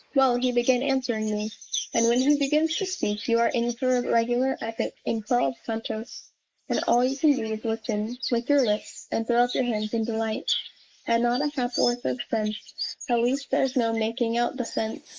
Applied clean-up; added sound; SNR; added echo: neural mask model Resemble Enhance denoiser.